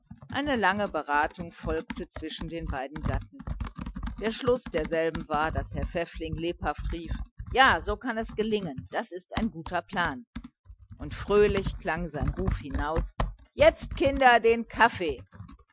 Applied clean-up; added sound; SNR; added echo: classical method Wiener filter.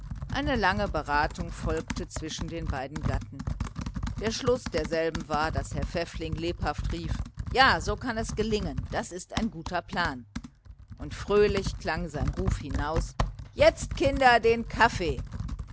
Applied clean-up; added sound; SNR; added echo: none; Computer keyboard; 5 dB; none.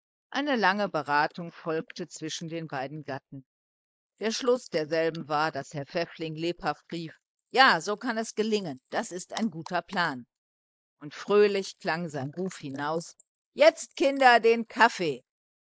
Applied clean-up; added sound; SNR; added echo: neural mask model Resemble Enhance denoiser.